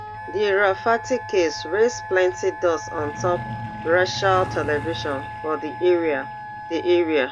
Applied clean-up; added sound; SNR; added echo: none; Wind instrument, woodwind instrument + Truck; 10 dB; none.